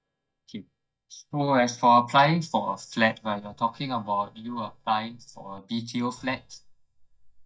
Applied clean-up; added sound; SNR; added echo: neural mask model DeepFilterNet 3.